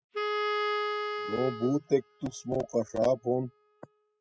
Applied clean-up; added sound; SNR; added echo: classical method spectral subtraction.